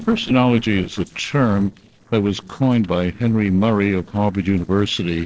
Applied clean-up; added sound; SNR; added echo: neural separator model SepFormer DNS4.